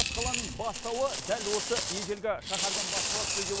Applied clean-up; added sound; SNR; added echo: none; Coin (dropping); -1 dB; none.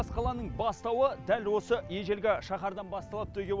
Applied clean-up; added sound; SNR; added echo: none; none; none; none.